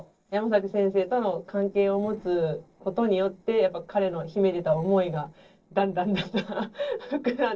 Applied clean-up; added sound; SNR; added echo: neural separator model SepFormer DNS4.